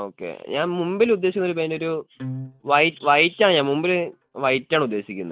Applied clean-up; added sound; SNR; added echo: neural mask model DeepFilterNet 3.